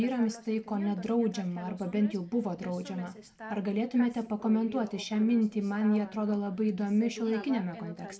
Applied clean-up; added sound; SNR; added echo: none; none; none; none.